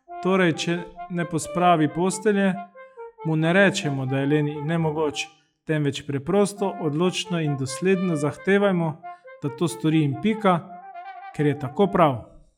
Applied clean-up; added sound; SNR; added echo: classical method log-MMSE.